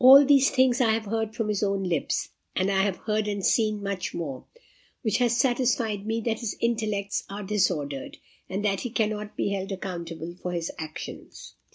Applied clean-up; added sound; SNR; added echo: none; none; none; none.